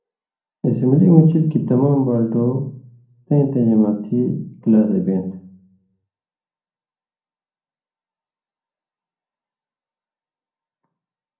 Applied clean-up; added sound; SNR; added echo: none; none; none; reverberation time 0.6 s.